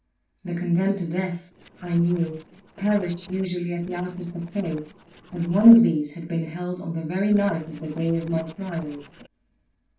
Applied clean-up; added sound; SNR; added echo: neural separator model SepFormer DNS4.